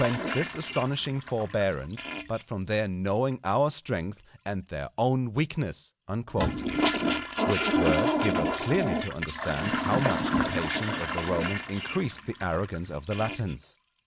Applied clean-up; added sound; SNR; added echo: none; Toilet flush; 2 dB; none.